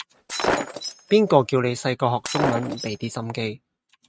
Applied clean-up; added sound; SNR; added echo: neural mask model RNNoise.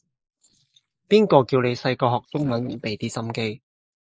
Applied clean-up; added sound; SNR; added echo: neural mask model Resemble Enhance denoiser.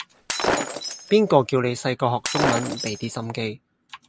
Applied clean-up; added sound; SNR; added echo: none; Shatter; 4 dB; none.